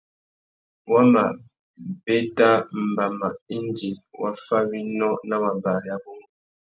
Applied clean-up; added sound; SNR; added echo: none; none; none; none.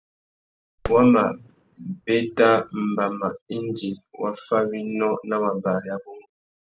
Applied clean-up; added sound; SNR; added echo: none; Fireworks; 16 dB; none.